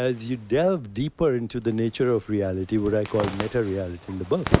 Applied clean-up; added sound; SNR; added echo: none; Zipper (clothing); 8 dB; none.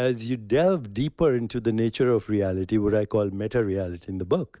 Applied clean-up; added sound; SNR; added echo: none; none; none; none.